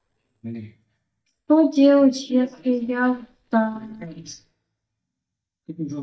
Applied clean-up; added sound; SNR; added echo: neural mask model DeepFilterNet 3.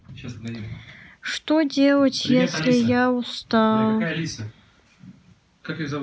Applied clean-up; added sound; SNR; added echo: none; none; none; none.